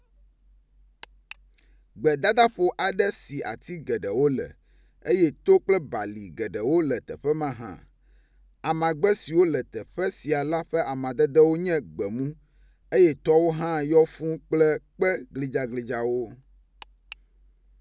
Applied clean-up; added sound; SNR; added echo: none; none; none; none.